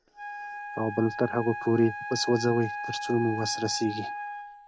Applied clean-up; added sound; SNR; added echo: none; Wind instrument, woodwind instrument; 8 dB; none.